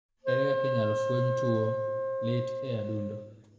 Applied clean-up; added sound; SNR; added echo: none; Wind instrument, woodwind instrument; -2 dB; reverberation time 1.5 s.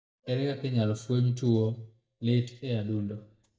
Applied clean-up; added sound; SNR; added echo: neural mask model DeepFilterNet 3.